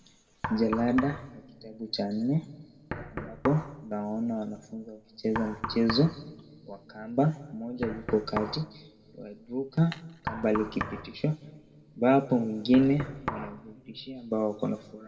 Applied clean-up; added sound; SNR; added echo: none; Knock; 11 dB; reverberation time 1.6 s.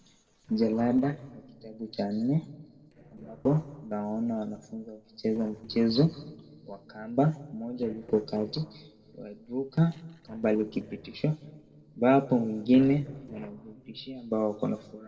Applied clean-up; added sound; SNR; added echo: neural separator model SepFormer DNS4.